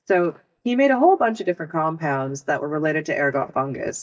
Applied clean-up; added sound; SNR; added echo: neural mask model DeepFilterNet 3.